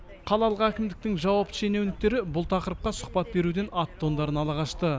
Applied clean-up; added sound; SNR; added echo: none; Bird vocalization, bird call, bird song; 15 dB; none.